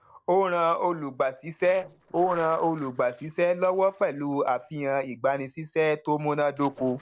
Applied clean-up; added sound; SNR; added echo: neural separator model SepFormer DNS4.